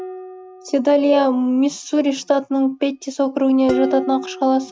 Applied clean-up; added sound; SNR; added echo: none; Dishes, pots, and pans; 13 dB; none.